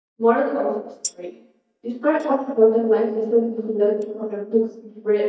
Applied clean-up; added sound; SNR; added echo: neural mask model DeepFilterNet 3.